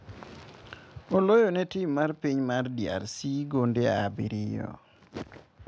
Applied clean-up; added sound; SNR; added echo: none; none; none; none.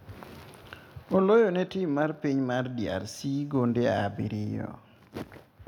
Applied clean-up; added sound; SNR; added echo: none; none; none; reverberation time 0.9 s.